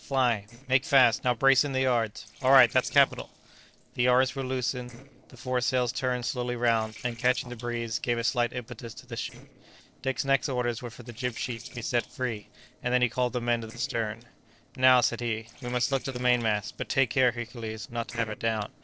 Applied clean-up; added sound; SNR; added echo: neural separator model SepFormer DNS4.